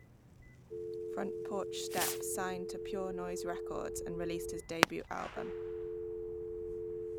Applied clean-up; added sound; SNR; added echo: none; Fireworks + Telephone; -4 dB; none.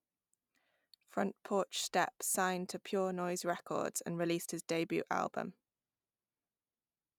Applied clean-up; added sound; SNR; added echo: none; none; none; none.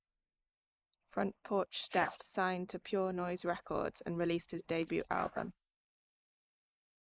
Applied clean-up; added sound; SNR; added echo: neural mask model Resemble Enhance denoiser.